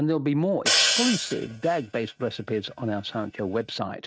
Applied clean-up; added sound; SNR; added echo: neural mask model RNNoise.